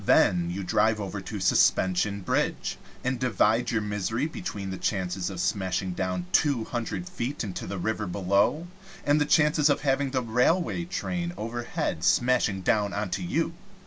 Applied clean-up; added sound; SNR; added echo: none; none; none; none.